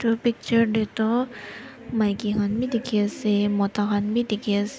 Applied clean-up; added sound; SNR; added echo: none; none; none; none.